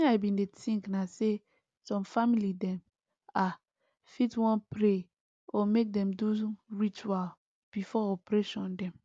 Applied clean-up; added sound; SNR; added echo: none; none; none; none.